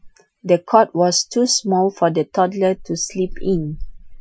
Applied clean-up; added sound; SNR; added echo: classical method Wiener filter.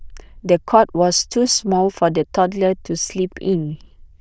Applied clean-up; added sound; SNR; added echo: neural diffusion model UNIVERSE++.